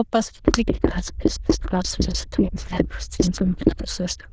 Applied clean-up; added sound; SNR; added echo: neural diffusion model UNIVERSE++.